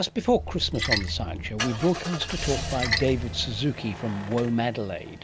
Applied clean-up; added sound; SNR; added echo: none; Engine starting / Car + Splash, splatter; 5 dB; none.